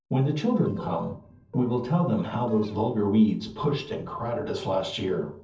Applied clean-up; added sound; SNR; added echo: neural separator model SepFormer DNS4.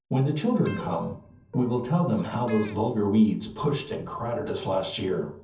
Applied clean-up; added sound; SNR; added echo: none; Guitar; 17 dB; reverberation time 0.7 s.